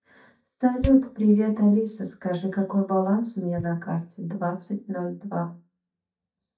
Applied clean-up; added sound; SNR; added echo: neural mask model DeepFilterNet 3.